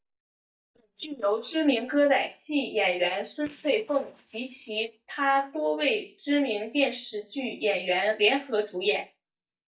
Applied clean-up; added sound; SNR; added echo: neural mask model DeepFilterNet 3.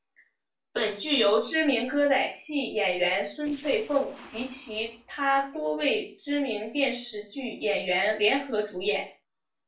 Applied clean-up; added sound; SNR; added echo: neural separator model SepFormer DNS4.